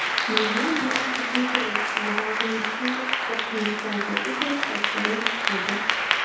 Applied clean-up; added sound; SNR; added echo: none; Applause / Clapping; -4 dB; reverberation time 2.0 s.